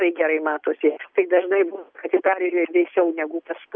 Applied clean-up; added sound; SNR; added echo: none; none; none; none.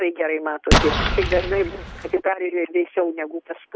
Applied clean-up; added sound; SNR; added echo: none; Explosion; -2 dB; none.